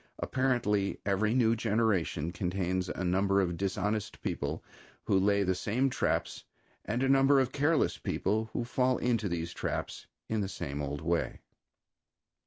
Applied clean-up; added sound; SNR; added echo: none; none; none; none.